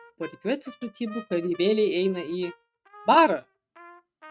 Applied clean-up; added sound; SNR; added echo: neural mask model RNNoise.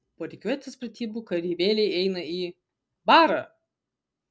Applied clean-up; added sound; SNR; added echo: none; none; none; none.